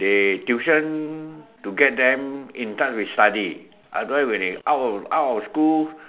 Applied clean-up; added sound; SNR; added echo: none; none; none; none.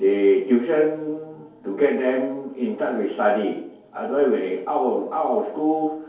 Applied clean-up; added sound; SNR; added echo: none; none; none; reverberation time 2.4 s.